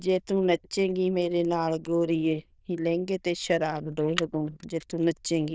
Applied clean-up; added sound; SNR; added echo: neural diffusion model UNIVERSE++.